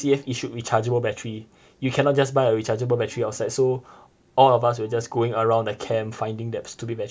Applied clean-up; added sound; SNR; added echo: none; none; none; none.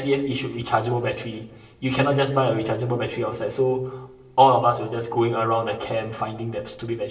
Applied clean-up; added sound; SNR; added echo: none; none; none; reverberation time 0.8 s.